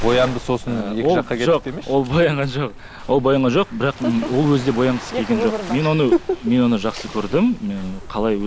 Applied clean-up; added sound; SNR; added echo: none; Waves, surf; 14 dB; none.